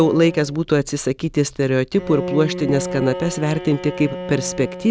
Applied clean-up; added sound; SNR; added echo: none; Bowed string instrument; 11 dB; none.